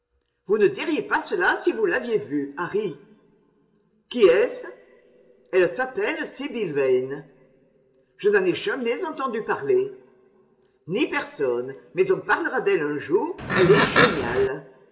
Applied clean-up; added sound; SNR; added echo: none; Livestock, farm animals, working animals; -3 dB; reverberation time 1.5 s.